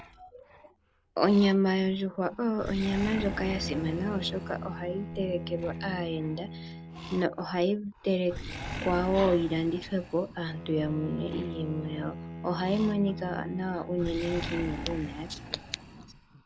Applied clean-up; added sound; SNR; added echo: none; Bowed string instrument + Animal; 9 dB; none.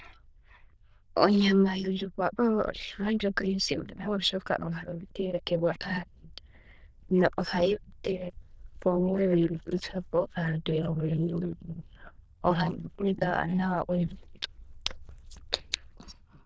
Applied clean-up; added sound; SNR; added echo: neural diffusion model UNIVERSE++.